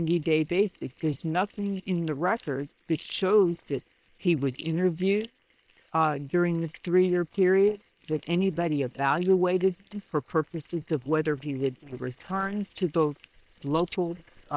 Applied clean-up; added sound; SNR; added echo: neural separator model SepFormer WHAM!.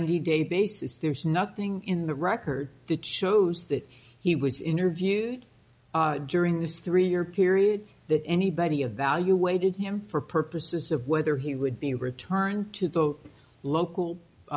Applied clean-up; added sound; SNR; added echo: none; none; none; none.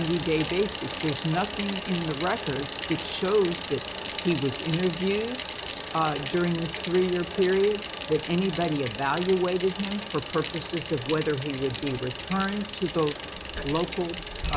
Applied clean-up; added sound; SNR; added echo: none; Bicycle; 7 dB; none.